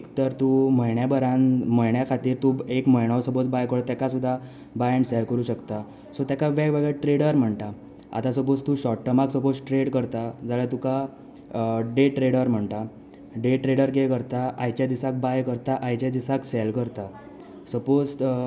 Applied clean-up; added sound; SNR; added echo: none; none; none; none.